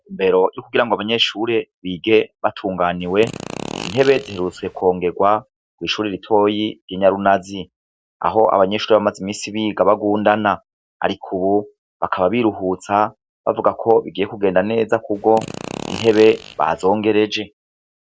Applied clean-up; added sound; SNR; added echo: none; Fart; 13 dB; none.